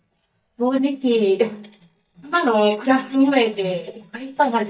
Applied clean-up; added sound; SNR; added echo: neural mask model DeepFilterNet 3.